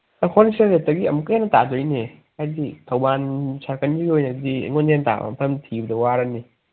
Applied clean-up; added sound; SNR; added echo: none; none; none; none.